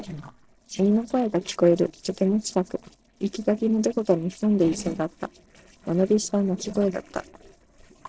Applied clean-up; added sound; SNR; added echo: neural separator model SepFormer DNS4.